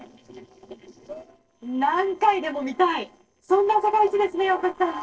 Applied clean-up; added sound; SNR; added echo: neural separator model SepFormer DNS4.